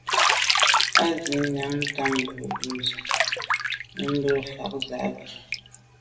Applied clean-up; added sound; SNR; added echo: none; Bathtub (filling or washing); -3 dB; reverberation time 0.7 s.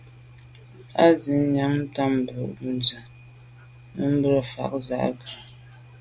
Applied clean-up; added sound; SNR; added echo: none; none; none; none.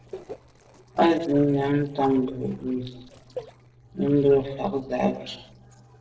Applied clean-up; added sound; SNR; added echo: neural separator model SepFormer DNS4.